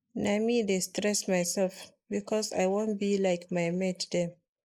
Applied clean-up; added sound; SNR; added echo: neural mask model Resemble Enhance denoiser.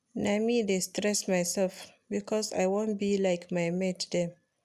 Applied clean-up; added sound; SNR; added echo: none; none; none; none.